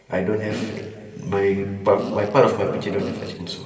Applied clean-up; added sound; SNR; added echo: none; Fart; 10 dB; reverberation time 2.5 s.